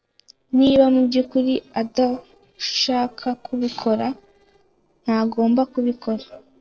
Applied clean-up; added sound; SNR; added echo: neural separator model SepFormer DNS4.